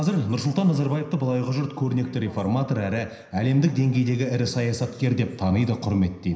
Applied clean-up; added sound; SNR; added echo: none; none; none; reverberation time 0.9 s.